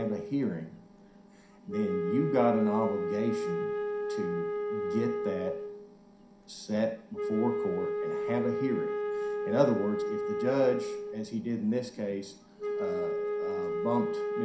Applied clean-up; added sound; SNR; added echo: none; Wind instrument, woodwind instrument; 1 dB; reverberation time 0.5 s.